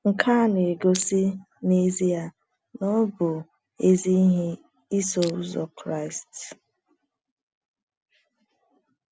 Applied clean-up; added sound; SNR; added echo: none; Crushing; 14 dB; none.